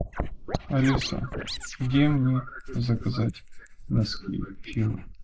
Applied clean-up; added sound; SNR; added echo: neural mask model Resemble Enhance denoiser.